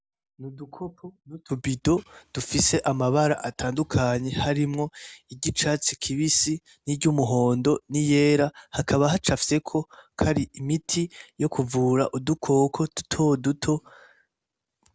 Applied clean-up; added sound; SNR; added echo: none; none; none; none.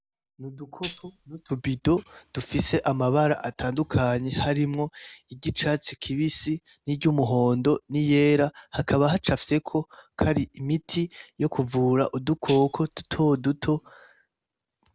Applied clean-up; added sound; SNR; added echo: none; Tambourine; 2 dB; none.